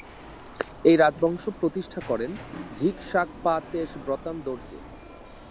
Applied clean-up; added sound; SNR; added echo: none; Alarm; 15 dB; none.